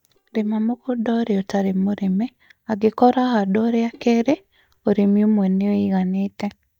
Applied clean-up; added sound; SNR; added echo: neural mask model DeepFilterNet 3.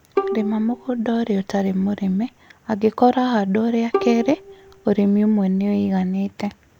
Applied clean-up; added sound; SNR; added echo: none; Bowed string instrument; 10 dB; none.